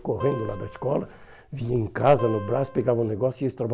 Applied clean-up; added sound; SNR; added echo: none; Acoustic guitar; 15 dB; none.